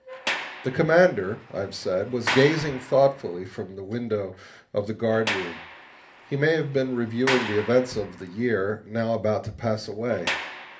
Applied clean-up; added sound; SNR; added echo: none; Sliding door; 10 dB; reverberation time 0.3 s.